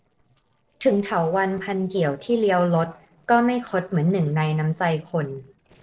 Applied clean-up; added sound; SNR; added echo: neural separator model SepFormer DNS4.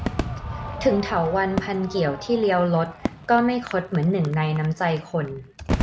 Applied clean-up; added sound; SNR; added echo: none; Crowd / Fireworks; 8 dB; none.